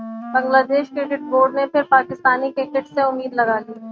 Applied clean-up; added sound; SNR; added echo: neural mask model RNNoise.